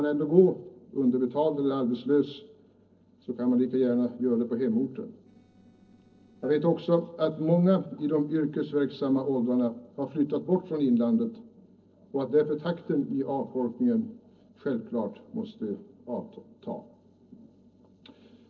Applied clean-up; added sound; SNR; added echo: neural separator model SepFormer DNS4.